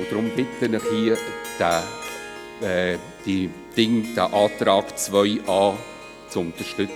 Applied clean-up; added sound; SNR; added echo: none; Harp; 11 dB; none.